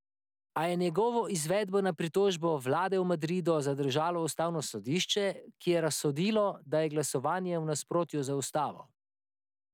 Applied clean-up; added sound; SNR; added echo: none; none; none; none.